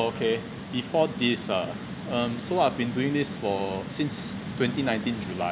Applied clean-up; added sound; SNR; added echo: none; none; none; none.